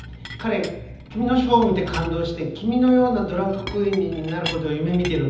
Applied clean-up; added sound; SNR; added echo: none; Chink, clink; 17 dB; reverberation time 1.3 s.